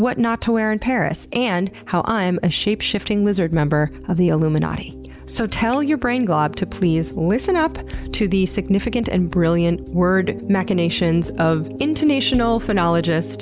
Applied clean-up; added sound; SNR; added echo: none; none; none; none.